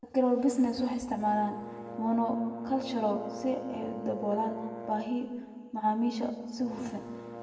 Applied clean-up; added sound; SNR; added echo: none; Brass instrument; 14 dB; reverberation time 1.5 s.